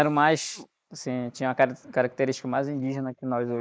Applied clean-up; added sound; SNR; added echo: neural mask model Resemble Enhance denoiser.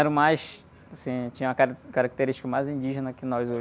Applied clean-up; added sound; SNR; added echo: none; none; none; none.